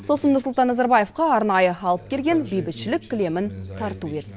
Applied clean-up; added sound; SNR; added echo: none; none; none; none.